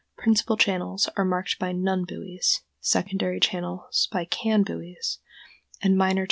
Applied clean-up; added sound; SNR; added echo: none; none; none; none.